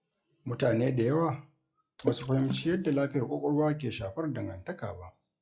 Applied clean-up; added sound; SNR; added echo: classical method log-MMSE.